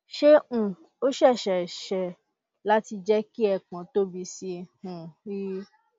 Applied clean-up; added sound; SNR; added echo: none; none; none; none.